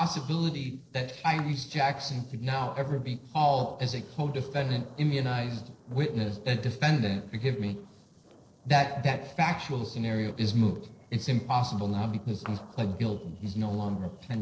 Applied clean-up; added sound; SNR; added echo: neural separator model SepFormer DNS4.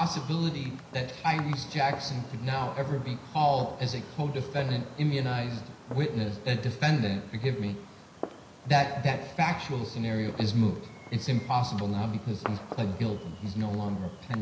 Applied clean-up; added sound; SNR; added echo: none; Fireworks; 16 dB; reverberation time 0.9 s.